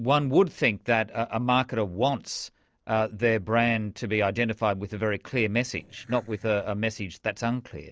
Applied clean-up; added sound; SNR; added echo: neural separator model SepFormer DNS4.